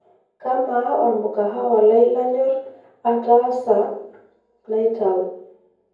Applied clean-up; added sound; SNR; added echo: none; none; none; reverberation time 0.9 s.